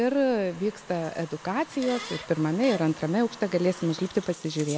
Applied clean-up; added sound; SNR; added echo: none; Fart; 15 dB; none.